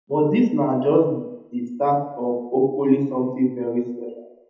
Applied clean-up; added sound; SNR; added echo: none; none; none; reverberation time 0.8 s.